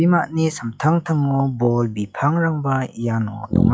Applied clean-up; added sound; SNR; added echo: classical method log-MMSE.